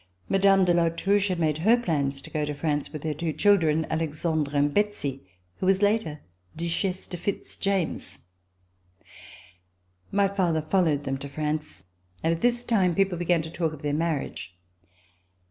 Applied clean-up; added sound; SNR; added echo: none; none; none; none.